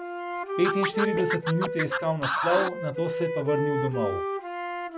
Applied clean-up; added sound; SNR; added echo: none; Scratching (performance technique) + Wind instrument, woodwind instrument; 0 dB; none.